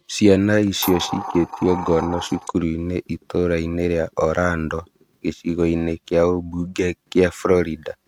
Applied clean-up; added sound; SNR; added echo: neural mask model RNNoise.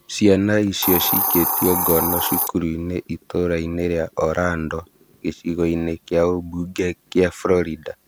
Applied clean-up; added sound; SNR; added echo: none; Hiss; 6 dB; none.